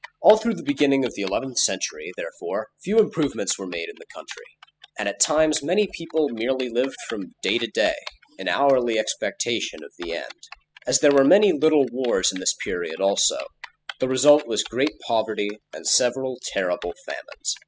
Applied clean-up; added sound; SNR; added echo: classical method spectral subtraction.